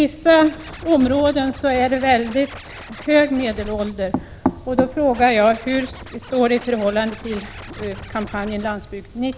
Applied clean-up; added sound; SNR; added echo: none; Thunder + Scratching (performance technique); 17 dB; none.